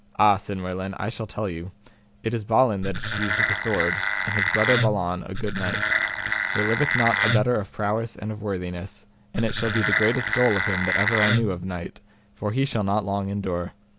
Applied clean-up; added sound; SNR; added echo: none; Wood; -1 dB; none.